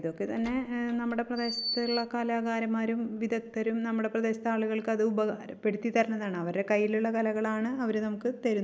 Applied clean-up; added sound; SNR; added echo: none; Door; 12 dB; none.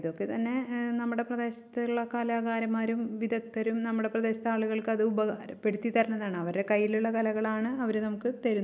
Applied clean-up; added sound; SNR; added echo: none; none; none; none.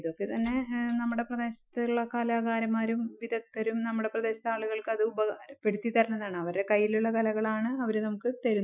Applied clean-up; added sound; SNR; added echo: classical method Wiener filter.